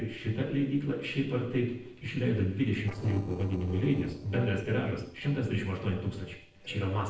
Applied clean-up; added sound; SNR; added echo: neural separator model SepFormer DNS4.